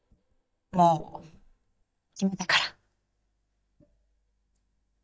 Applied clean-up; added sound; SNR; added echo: neural mask model DeepFilterNet 3.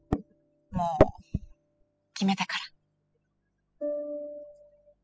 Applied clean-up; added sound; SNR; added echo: classical method spectral subtraction.